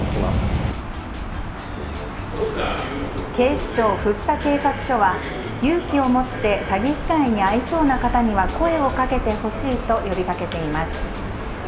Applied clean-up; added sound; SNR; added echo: none; Gull, seagull / Ocean; 8 dB; reverberation time 0.6 s.